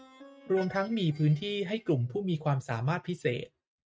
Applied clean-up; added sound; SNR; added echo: neural mask model RNNoise.